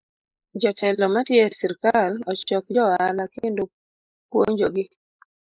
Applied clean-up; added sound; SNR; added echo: neural mask model Resemble Enhance denoiser.